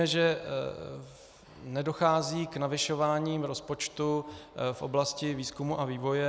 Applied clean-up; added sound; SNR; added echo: none; none; none; none.